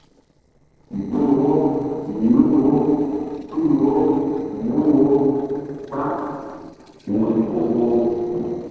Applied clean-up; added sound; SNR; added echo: neural separator model SepFormer DNS4.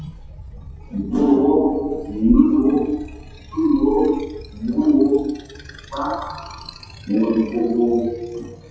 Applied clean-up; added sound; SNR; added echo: classical method WPE with log-MMSE.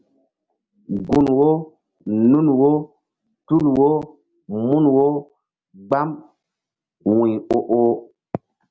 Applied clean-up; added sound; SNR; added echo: none; none; none; none.